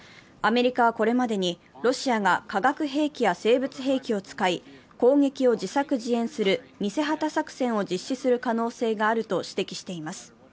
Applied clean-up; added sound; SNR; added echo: none; none; none; none.